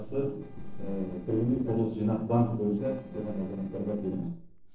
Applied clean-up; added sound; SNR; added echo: neural separator model SepFormer DNS4.